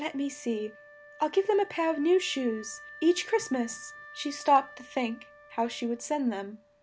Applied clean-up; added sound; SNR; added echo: none; Wind instrument, woodwind instrument; 20 dB; none.